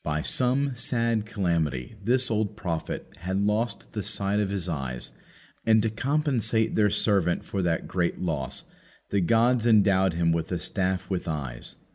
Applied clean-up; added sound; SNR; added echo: none; none; none; none.